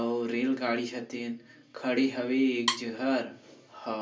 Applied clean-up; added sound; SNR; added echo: none; Wood; 5 dB; reverberation time 0.3 s.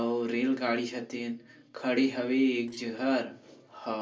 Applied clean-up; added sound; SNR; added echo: neural separator model SepFormer DNS4.